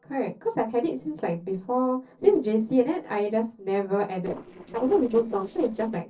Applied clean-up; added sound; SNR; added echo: neural separator model SepFormer DNS4.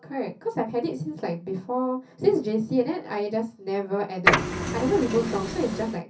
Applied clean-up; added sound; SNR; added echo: none; Printer; -1 dB; reverberation time 0.3 s.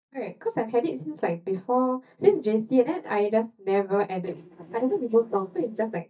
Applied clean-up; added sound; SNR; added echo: neural mask model DeepFilterNet 3.